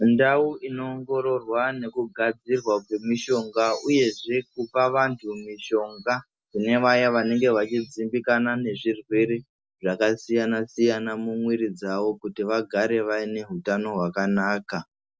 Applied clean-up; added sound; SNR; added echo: none; none; none; none.